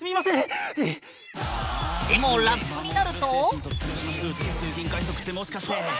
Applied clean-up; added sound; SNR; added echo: none; Bird; 18 dB; none.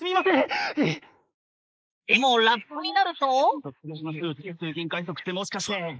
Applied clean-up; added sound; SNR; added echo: neural mask model Resemble Enhance denoiser.